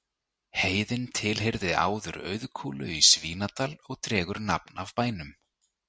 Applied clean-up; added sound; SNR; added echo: none; none; none; none.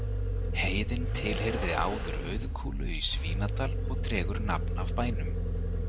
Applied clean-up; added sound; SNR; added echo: none; Vehicle; -3 dB; none.